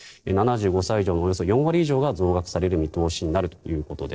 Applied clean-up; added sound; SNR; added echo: neural separator model SepFormer DNS4.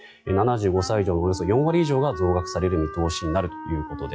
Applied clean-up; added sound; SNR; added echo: classical method log-MMSE.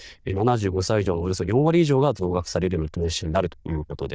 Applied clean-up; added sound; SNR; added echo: neural diffusion model UNIVERSE++.